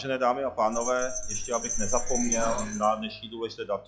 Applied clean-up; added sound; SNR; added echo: classical method log-MMSE.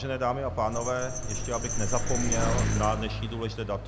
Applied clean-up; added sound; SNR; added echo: none; Bicycle + Bell; -1 dB; none.